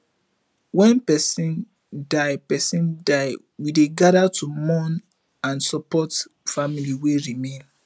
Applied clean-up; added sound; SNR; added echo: none; none; none; none.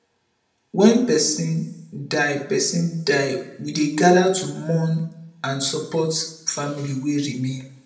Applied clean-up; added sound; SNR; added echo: none; none; none; reverberation time 0.6 s.